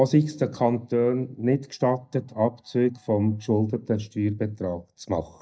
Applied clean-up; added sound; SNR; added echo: neural mask model DeepFilterNet 3.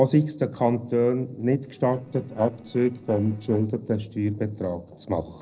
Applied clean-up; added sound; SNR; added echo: neural separator model SepFormer DNS4.